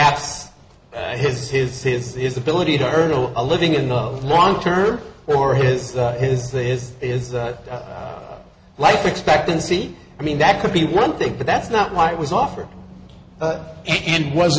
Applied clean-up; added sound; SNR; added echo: none; none; none; none.